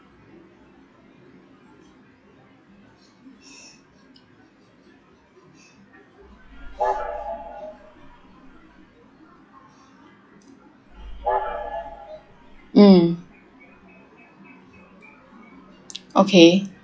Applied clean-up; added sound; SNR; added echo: classical method log-MMSE.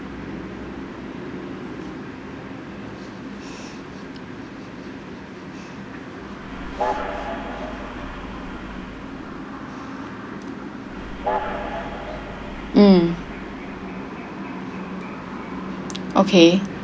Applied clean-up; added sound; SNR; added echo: none; Train; 7 dB; none.